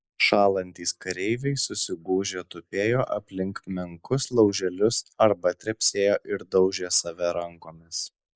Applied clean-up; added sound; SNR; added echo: neural mask model Resemble Enhance denoiser.